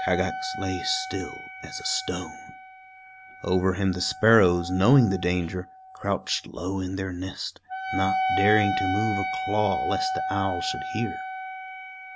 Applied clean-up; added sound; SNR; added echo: none; Wind instrument, woodwind instrument; 5 dB; none.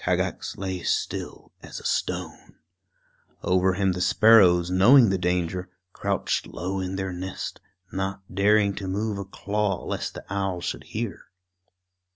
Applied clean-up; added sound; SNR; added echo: none; none; none; none.